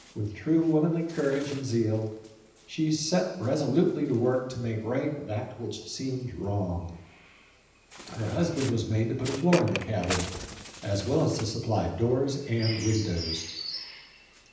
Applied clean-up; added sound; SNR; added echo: none; Bird; 13 dB; reverberation time 0.9 s.